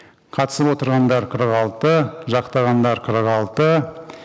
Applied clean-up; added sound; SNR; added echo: none; none; none; none.